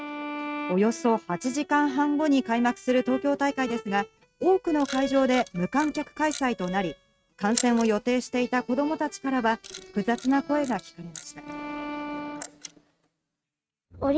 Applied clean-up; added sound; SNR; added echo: neural mask model RNNoise.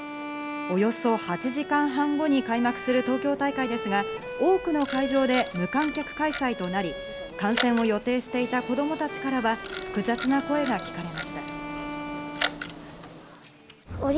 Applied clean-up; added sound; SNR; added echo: none; Camera + Bowed string instrument; 7 dB; none.